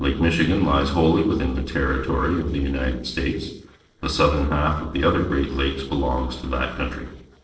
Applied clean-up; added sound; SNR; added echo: neural separator model SepFormer DNS4.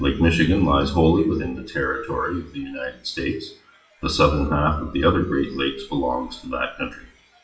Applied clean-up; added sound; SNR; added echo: classical method WPE with log-MMSE.